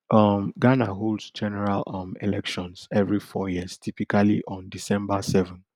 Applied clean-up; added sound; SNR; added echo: none; none; none; none.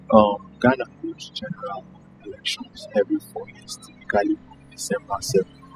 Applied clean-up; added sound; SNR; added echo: classical method spectral subtraction.